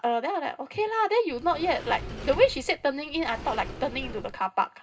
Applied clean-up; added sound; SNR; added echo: none; Sliding door; 12 dB; reverberation time 0.2 s.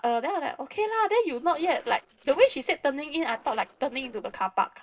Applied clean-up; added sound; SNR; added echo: neural separator model SepFormer DNS4.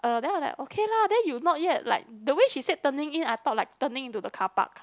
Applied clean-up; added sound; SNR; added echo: none; none; none; none.